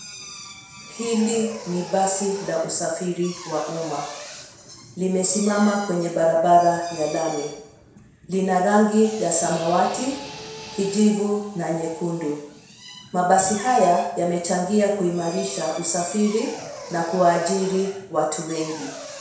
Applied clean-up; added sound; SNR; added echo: none; Drill; 16 dB; reverberation time 0.7 s.